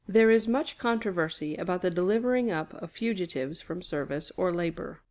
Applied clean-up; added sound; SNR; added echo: none; none; none; none.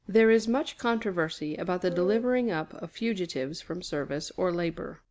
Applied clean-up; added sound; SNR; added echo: none; Wind instrument, woodwind instrument; 9 dB; none.